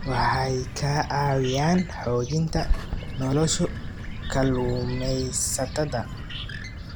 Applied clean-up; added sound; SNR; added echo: none; Bird; 5 dB; none.